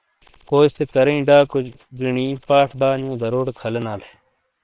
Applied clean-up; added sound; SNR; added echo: neural separator model SepFormer WHAM!.